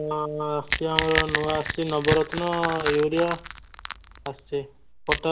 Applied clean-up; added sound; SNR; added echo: none; Crack / Crushing; 5 dB; none.